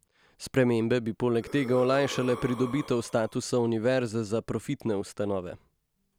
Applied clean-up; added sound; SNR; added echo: none; Breathing; 15 dB; none.